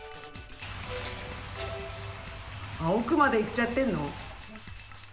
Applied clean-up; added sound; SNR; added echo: none; Tools; 19 dB; none.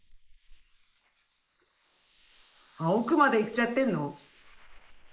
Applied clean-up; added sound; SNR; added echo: neural mask model Resemble Enhance denoiser.